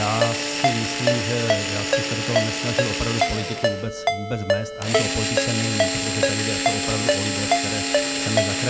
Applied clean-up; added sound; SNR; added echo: none; Ringtone + Drill; -5 dB; none.